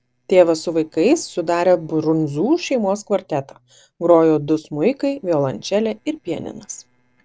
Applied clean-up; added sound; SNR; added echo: neural separator model SepFormer DNS4.